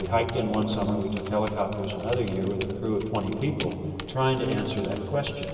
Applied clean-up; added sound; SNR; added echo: none; Typing; 14 dB; reverberation time 2.6 s.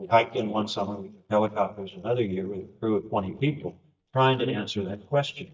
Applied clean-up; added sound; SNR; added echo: neural mask model DeepFilterNet 3.